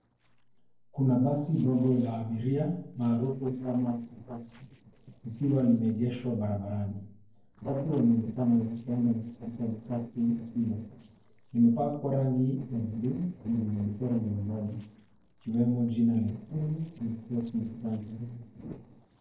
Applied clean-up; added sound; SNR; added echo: neural separator model SepFormer DNS4.